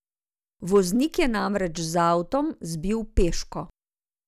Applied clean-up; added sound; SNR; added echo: none; none; none; none.